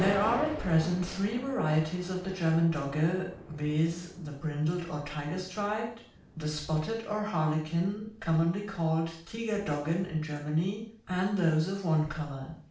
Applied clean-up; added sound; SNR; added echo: none; Thunder; 16 dB; reverberation time 0.5 s.